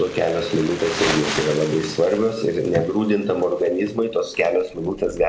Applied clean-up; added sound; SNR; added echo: none; Crumpling, crinkling; 11 dB; reverberation time 1.1 s.